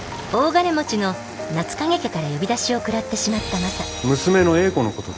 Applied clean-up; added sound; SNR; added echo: none; Engine starting; 16 dB; none.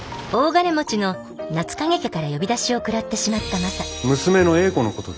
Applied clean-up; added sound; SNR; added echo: none; none; none; none.